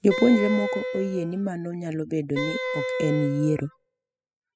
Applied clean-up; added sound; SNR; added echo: classical method spectral subtraction.